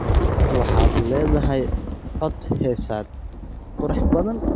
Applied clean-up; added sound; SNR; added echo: none; Thunder / Rain; -4 dB; none.